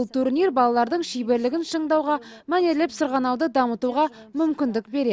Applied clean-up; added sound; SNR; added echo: none; none; none; none.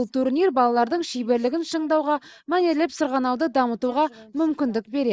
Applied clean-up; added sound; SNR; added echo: neural mask model Resemble Enhance denoiser.